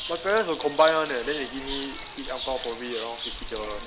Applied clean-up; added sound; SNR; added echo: none; Chirp, tweet + Stream; 9 dB; none.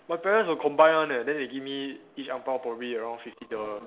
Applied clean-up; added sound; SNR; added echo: none; none; none; none.